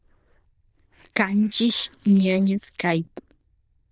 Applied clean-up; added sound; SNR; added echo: neural diffusion model UNIVERSE++.